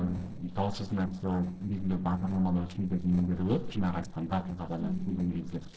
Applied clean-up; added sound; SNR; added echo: neural separator model SepFormer DNS4.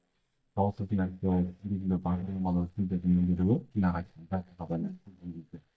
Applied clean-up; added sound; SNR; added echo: neural mask model DeepFilterNet 3.